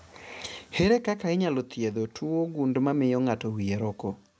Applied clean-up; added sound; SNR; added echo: none; none; none; none.